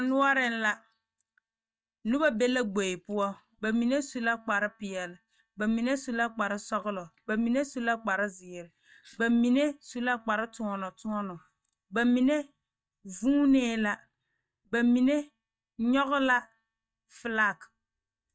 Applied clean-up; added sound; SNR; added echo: neural mask model DeepFilterNet 3.